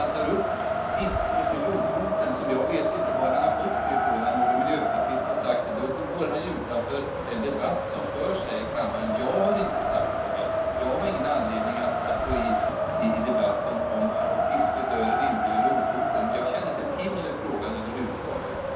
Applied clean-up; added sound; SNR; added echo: none; Wind; -4 dB; reverberation time 0.6 s.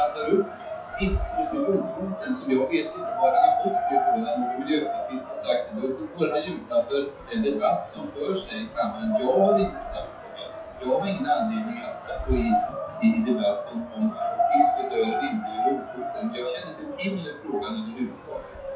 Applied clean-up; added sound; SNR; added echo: classical method WPE with log-MMSE.